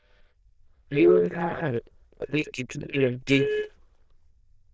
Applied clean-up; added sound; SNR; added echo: neural diffusion model UNIVERSE++.